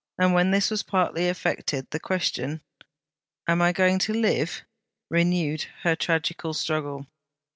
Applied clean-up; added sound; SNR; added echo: none; none; none; none.